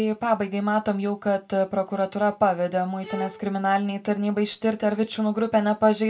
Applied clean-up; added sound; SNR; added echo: none; Bowed string instrument; 14 dB; reverberation time 0.2 s.